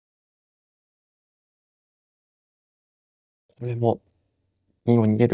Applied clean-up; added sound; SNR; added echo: neural mask model DeepFilterNet 3.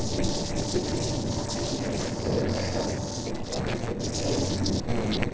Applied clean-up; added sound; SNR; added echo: neural separator model SepFormer DNS4.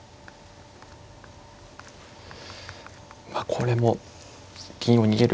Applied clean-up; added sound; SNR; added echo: none; none; none; none.